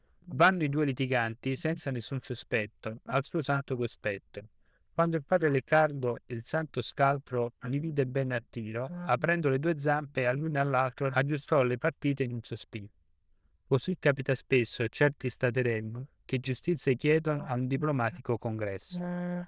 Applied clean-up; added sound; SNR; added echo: neural diffusion model UNIVERSE++.